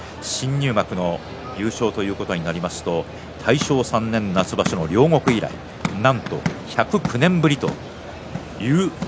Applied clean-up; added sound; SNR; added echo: none; none; none; none.